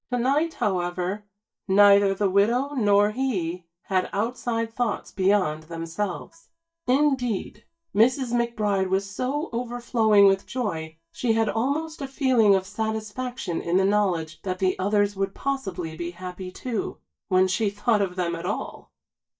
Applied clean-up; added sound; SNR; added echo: neural mask model DeepFilterNet 3.